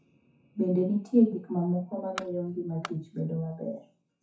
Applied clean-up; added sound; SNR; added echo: classical method WPE with log-MMSE.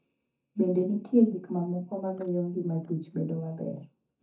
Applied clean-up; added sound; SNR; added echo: neural mask model DeepFilterNet 3.